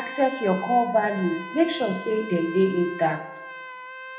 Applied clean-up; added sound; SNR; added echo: none; Trumpet; 13 dB; reverberation time 0.7 s.